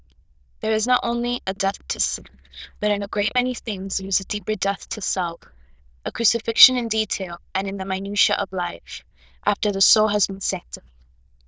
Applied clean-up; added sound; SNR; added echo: neural diffusion model UNIVERSE++.